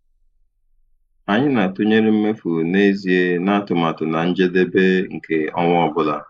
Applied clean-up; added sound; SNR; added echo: neural mask model Resemble Enhance denoiser.